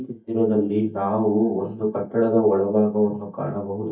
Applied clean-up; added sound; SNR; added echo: neural mask model DeepFilterNet 3.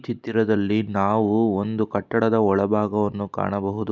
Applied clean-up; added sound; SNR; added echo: none; none; none; none.